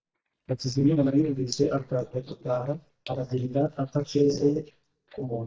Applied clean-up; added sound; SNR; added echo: neural mask model DeepFilterNet 3.